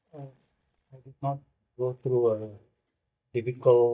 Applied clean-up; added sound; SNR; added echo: neural mask model DeepFilterNet 3.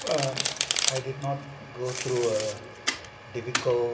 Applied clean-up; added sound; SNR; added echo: none; Domestic sounds, home sounds; 2 dB; reverberation time 1.7 s.